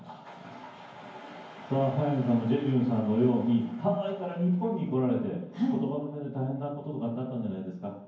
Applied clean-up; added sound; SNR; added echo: none; none; none; reverberation time 0.9 s.